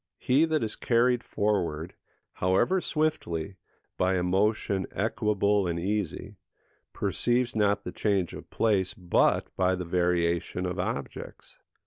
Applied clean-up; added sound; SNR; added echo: none; none; none; none.